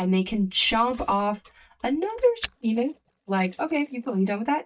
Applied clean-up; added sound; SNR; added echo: neural mask model DeepFilterNet 3.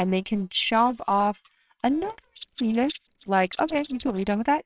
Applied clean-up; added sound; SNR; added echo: neural separator model SepFormer WHAMR!.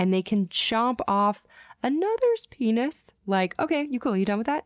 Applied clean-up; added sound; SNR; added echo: none; none; none; none.